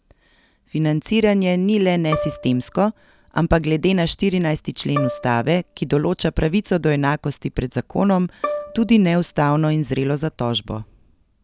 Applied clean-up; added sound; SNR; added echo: none; Bowed string instrument; 14 dB; none.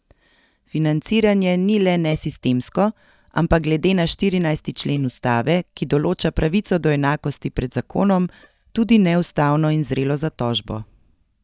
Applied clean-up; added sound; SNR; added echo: neural mask model DeepFilterNet 3.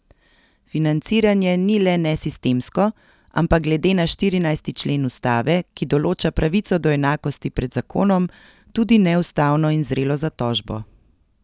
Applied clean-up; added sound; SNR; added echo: none; none; none; none.